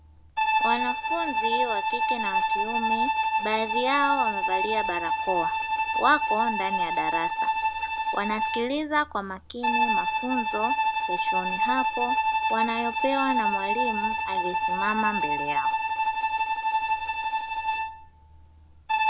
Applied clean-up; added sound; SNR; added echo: none; Bowed string instrument; -5 dB; none.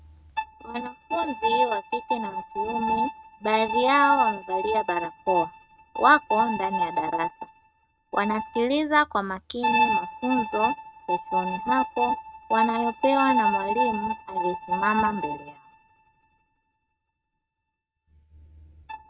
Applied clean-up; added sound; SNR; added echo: neural mask model RNNoise.